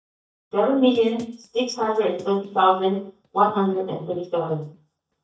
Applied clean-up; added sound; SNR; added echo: neural mask model DeepFilterNet 3.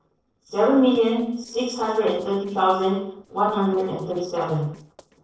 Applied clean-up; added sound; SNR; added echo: neural separator model SepFormer DNS4.